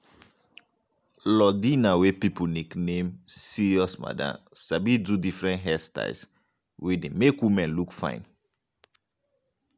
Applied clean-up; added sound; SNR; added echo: none; none; none; none.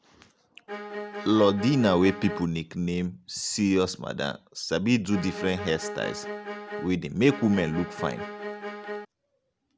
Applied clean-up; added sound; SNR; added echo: none; Bowed string instrument; 9 dB; none.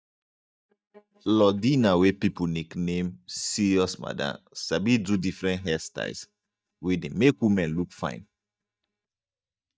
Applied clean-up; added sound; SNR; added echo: neural mask model DeepFilterNet 3.